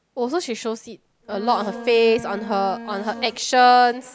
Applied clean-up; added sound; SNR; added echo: none; Bowed string instrument; 15 dB; none.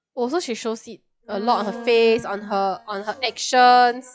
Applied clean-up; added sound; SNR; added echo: classical method log-MMSE.